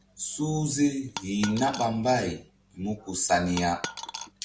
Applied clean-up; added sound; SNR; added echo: none; Coin (dropping); 9 dB; none.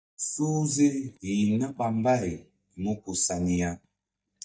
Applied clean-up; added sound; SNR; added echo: neural mask model DeepFilterNet 3.